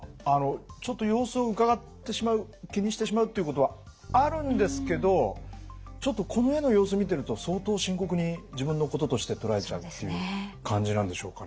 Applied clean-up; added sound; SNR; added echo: none; Bass guitar; 18 dB; none.